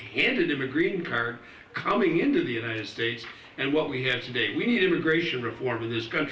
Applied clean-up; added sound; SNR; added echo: none; none; none; none.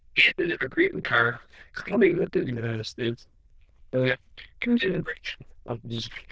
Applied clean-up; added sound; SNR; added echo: neural diffusion model UNIVERSE++.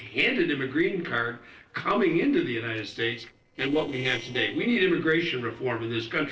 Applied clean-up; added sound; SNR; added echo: neural separator model SepFormer DNS4.